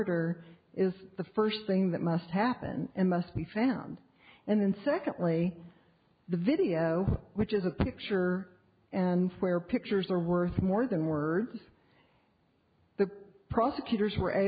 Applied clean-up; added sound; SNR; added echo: none; none; none; none.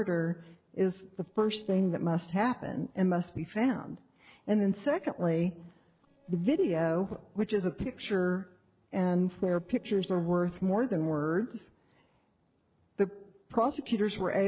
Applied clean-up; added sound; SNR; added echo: neural separator model SepFormer DNS4.